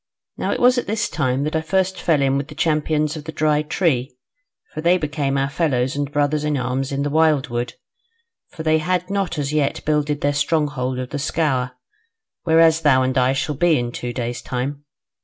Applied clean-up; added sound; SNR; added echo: none; none; none; none.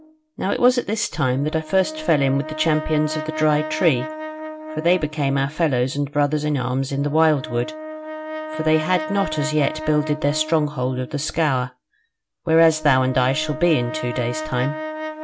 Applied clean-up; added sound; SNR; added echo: none; Brass instrument; 11 dB; none.